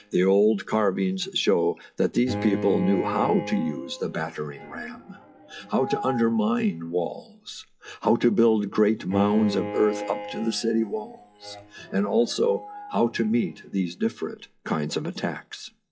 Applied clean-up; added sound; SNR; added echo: classical method WPE with log-MMSE.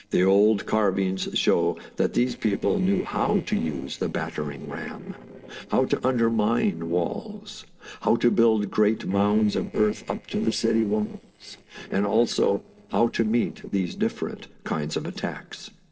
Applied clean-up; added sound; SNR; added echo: neural separator model SepFormer DNS4.